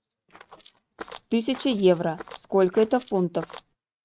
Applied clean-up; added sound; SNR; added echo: neural mask model RNNoise.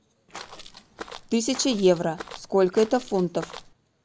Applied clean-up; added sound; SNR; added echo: none; Walk, footsteps; 16 dB; none.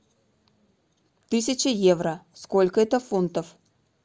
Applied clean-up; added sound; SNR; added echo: none; none; none; none.